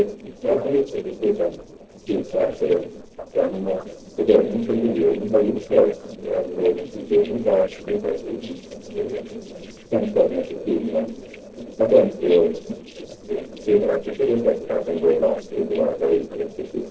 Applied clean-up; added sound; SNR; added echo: neural separator model SepFormer DNS4.